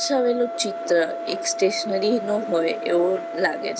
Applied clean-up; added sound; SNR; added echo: none; Wind instrument, woodwind instrument; 8 dB; none.